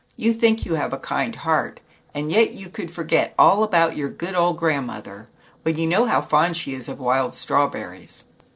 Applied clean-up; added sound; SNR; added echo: neural separator model SepFormer DNS4.